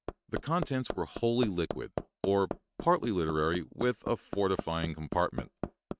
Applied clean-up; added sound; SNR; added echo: neural mask model RNNoise.